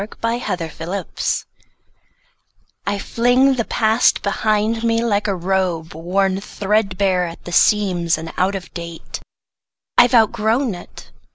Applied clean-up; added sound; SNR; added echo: none; none; none; none.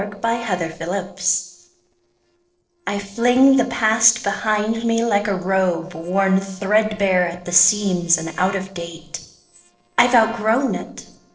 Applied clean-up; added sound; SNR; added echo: neural separator model SepFormer DNS4.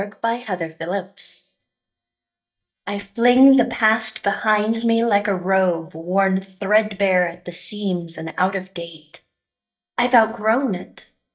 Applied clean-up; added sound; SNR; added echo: neural mask model DeepFilterNet 3.